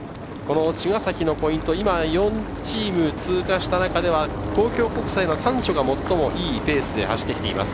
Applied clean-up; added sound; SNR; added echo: none; none; none; none.